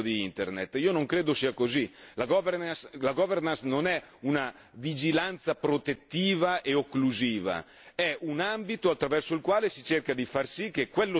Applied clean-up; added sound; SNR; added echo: none; none; none; none.